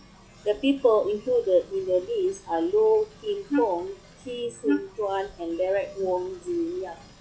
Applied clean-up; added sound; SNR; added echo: classical method log-MMSE.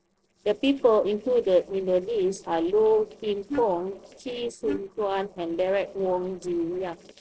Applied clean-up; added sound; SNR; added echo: neural separator model SepFormer DNS4.